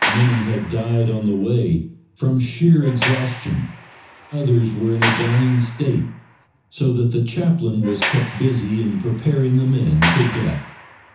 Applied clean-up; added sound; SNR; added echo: none; Sliding door; 10 dB; reverberation time 0.6 s.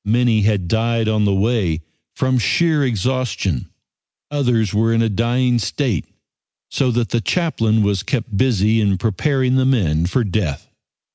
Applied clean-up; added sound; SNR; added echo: none; none; none; none.